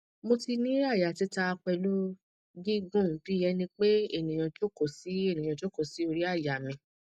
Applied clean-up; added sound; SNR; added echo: none; none; none; none.